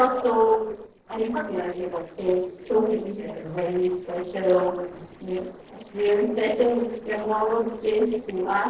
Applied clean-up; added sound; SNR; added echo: neural separator model SepFormer DNS4.